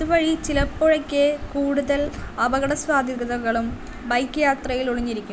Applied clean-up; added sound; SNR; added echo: none; none; none; none.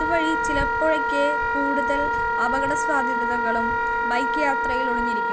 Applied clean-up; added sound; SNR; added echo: none; Wind instrument, woodwind instrument; -4 dB; none.